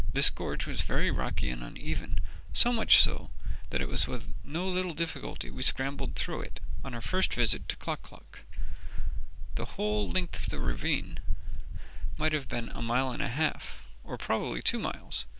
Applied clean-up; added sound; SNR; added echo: none; none; none; none.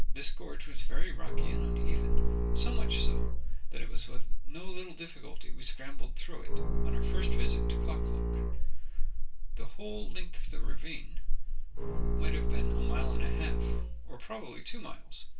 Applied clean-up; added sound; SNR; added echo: none; Bowed string instrument; 7 dB; reverberation time 0.2 s.